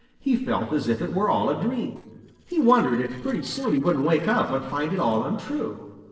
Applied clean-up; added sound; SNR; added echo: neural separator model SepFormer DNS4.